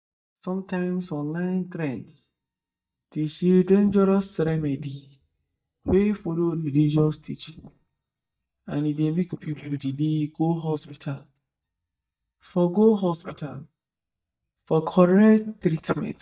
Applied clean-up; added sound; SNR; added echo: neural mask model DeepFilterNet 3.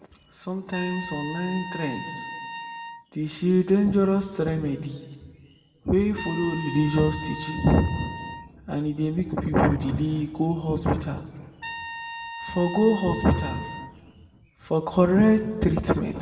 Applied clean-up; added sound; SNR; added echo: none; Trumpet; 14 dB; reverberation time 1.4 s.